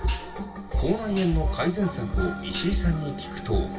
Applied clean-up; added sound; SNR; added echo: none; Hi-hat; 15 dB; reverberation time 0.2 s.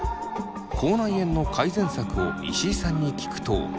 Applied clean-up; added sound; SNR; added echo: none; none; none; none.